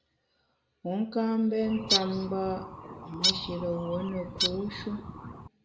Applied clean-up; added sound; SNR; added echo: none; Bird; 1 dB; reverberation time 0.5 s.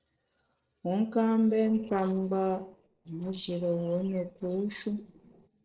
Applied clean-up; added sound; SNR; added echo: neural separator model SepFormer DNS4.